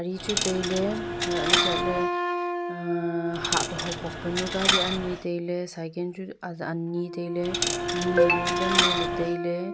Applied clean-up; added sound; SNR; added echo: none; Wind instrument, woodwind instrument + Coin (dropping); -1 dB; none.